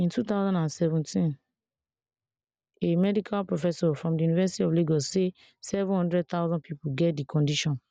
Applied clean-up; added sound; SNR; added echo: none; none; none; none.